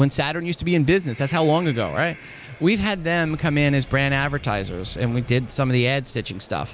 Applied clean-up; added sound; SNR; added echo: none; Breathing; 19 dB; none.